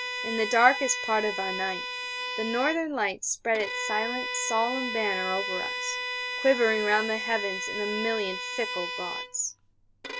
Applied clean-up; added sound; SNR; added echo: none; Bowed string instrument; 5 dB; none.